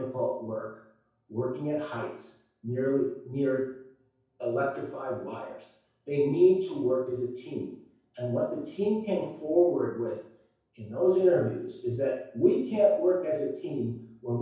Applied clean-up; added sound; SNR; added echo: none; none; none; reverberation time 0.6 s.